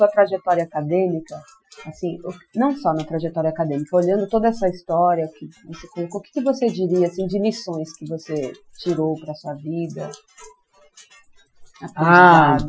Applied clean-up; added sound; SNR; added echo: classical method Wiener filter.